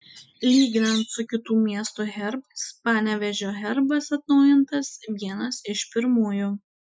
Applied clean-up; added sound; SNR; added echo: classical method Wiener filter.